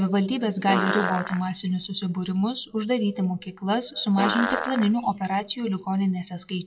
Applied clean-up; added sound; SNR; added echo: classical method WPE with log-MMSE.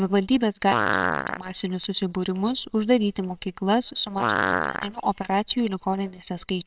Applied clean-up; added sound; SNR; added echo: neural separator model SepFormer WHAMR!.